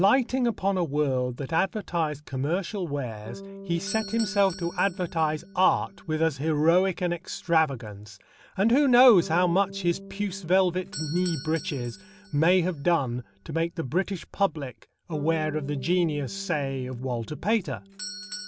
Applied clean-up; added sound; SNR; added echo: none; Bass guitar + Doorbell; 17 dB; none.